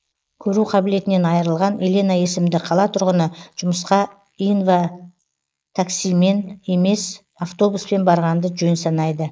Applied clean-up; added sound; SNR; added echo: neural mask model Resemble Enhance denoiser.